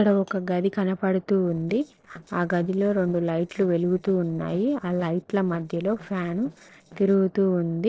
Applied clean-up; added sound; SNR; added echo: neural separator model SepFormer DNS4.